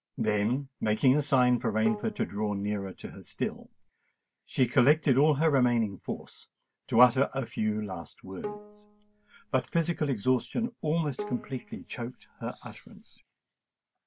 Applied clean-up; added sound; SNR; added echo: none; Bowed string instrument; 15 dB; none.